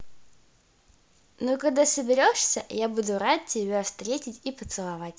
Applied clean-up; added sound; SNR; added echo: none; none; none; none.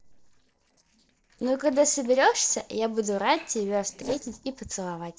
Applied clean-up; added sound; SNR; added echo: neural separator model SepFormer DNS4.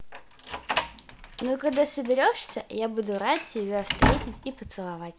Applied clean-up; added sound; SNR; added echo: none; Slam; 3 dB; none.